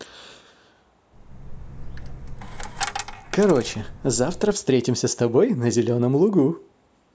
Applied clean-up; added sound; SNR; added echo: none; Coin (dropping); 10 dB; none.